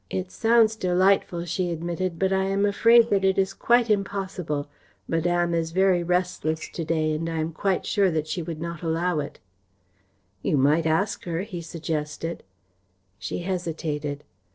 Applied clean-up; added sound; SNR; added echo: neural separator model SepFormer DNS4.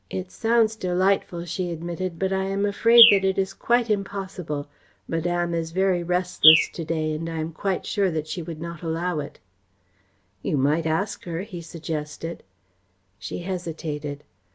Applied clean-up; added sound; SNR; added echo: none; Bird; 0 dB; none.